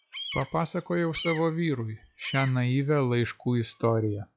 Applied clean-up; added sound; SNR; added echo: classical method log-MMSE.